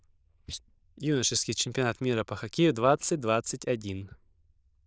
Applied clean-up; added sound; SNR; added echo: neural diffusion model UNIVERSE++.